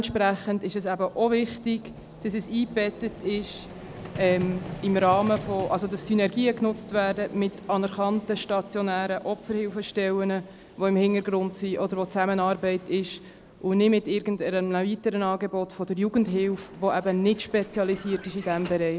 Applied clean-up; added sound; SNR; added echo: none; Vehicle; 17 dB; none.